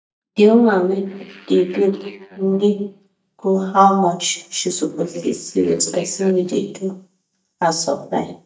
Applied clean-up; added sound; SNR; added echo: neural mask model DeepFilterNet 3.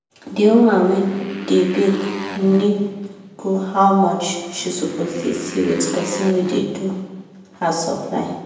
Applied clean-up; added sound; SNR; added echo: none; Motorcycle; 14 dB; reverberation time 0.9 s.